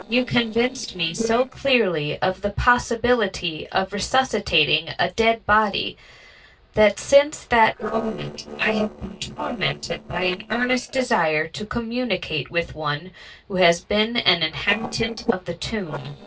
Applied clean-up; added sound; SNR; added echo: neural separator model SepFormer DNS4.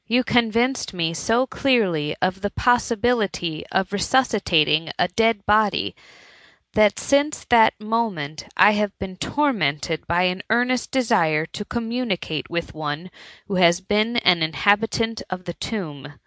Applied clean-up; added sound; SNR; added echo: none; none; none; none.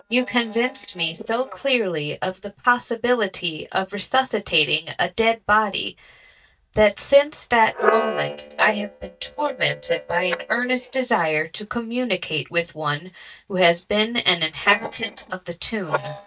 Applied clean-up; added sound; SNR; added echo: neural mask model DeepFilterNet 3.